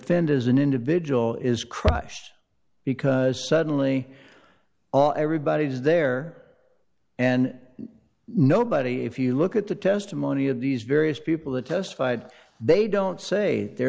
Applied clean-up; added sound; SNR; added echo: none; none; none; none.